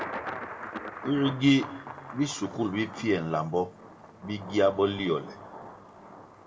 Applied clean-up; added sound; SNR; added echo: none; Thunder; 12 dB; reverberation time 1.1 s.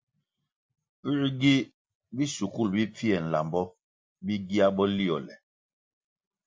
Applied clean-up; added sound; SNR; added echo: none; none; none; none.